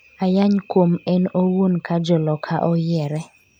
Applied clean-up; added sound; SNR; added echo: none; none; none; none.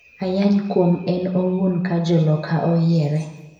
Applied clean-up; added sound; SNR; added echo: none; none; none; reverberation time 1.0 s.